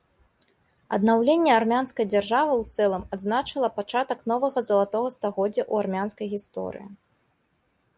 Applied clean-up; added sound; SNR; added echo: none; none; none; none.